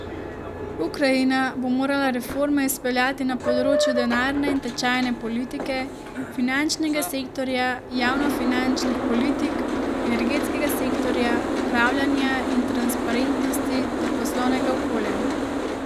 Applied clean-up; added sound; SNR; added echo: none; Boat, Water vehicle; 2 dB; none.